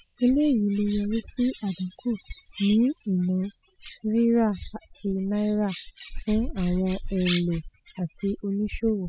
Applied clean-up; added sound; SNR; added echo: classical method spectral subtraction.